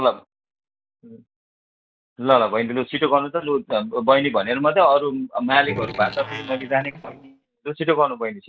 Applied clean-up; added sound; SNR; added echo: neural mask model DeepFilterNet 3.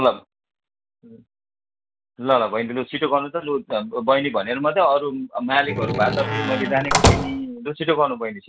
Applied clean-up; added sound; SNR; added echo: none; Slam; -2 dB; none.